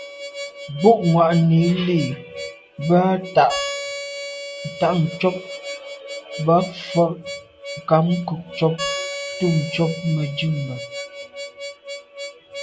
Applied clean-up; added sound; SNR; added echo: none; Harmonica; 11 dB; none.